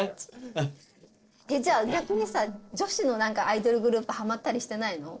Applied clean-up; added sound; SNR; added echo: neural separator model SepFormer DNS4.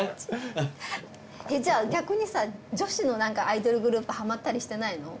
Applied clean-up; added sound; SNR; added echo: none; none; none; none.